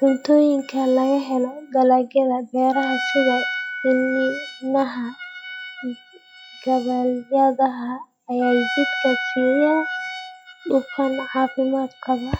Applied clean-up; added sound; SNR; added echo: classical method log-MMSE.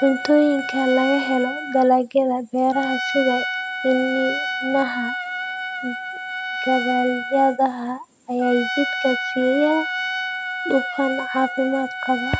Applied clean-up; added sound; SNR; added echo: none; Trumpet; 6 dB; none.